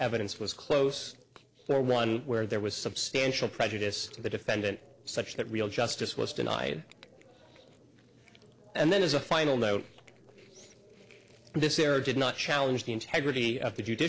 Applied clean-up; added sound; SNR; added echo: neural separator model SepFormer DNS4.